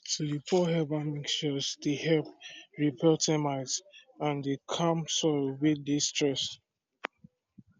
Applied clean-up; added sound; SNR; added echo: none; none; none; none.